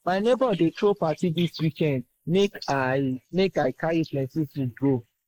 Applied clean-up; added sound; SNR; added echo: neural mask model Resemble Enhance denoiser.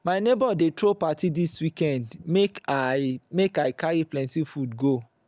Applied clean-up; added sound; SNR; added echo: none; none; none; none.